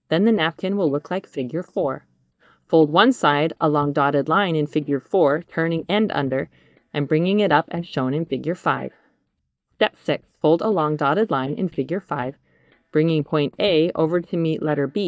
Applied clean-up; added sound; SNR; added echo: neural mask model DeepFilterNet 3.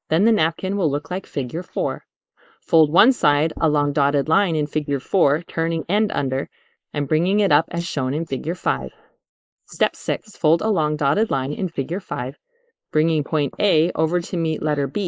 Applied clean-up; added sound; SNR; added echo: neural mask model Resemble Enhance denoiser.